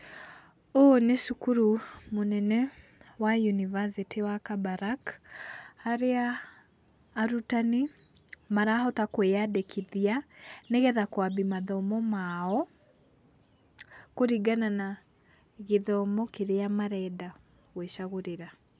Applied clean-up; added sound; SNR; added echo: none; none; none; none.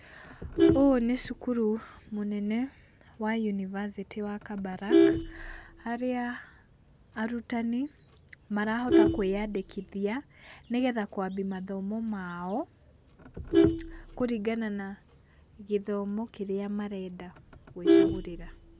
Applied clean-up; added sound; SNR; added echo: none; Vehicle horn, car horn, honking; -1 dB; none.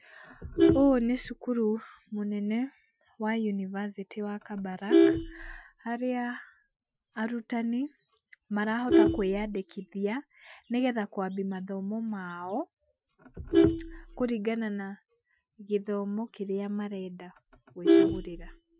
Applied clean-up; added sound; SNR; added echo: classical method Wiener filter.